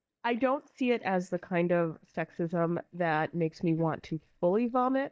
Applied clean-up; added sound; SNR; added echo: neural mask model DeepFilterNet 3.